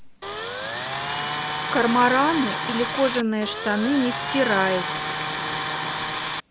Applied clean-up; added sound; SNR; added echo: none; Tools; 3 dB; none.